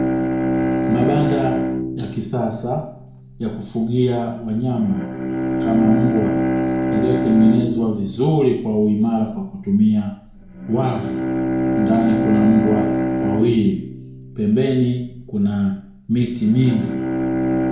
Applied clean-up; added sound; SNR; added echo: none; Bowed string instrument; 3 dB; reverberation time 0.6 s.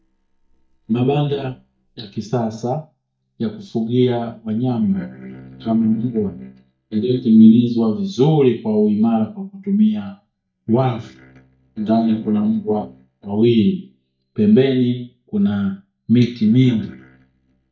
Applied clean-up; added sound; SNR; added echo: neural mask model DeepFilterNet 3.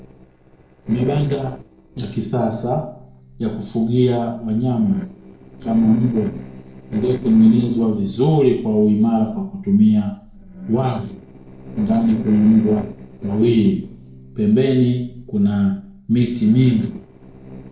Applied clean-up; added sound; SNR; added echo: neural separator model SepFormer DNS4.